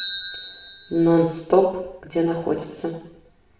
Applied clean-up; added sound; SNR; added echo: none; Bicycle; 15 dB; reverberation time 0.8 s.